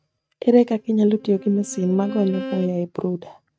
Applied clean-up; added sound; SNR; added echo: neural mask model RNNoise.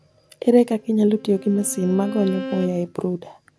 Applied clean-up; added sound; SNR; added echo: none; Bowed string instrument; 14 dB; none.